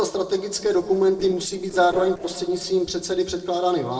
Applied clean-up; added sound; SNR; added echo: neural separator model SepFormer DNS4.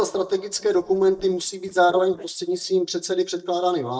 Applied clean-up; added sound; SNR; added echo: neural mask model DeepFilterNet 3.